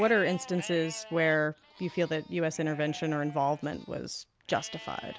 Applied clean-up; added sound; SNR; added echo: none; Livestock, farm animals, working animals; 16 dB; none.